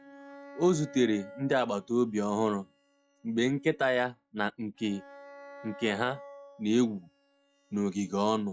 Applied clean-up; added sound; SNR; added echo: classical method log-MMSE.